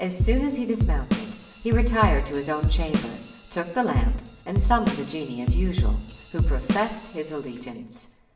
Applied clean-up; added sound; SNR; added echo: none; Drum kit; -3 dB; reverberation time 0.8 s.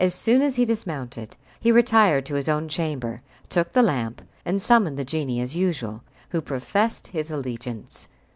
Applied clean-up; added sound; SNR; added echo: none; none; none; none.